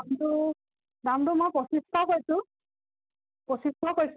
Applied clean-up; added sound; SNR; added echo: none; none; none; none.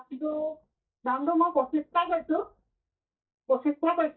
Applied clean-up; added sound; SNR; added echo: neural mask model DeepFilterNet 3.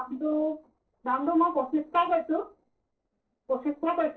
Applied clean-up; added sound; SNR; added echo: neural separator model SepFormer DNS4.